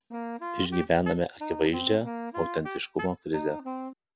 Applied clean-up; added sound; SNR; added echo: none; Wind instrument, woodwind instrument; 7 dB; none.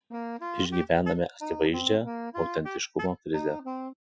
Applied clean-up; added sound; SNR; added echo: classical method Wiener filter.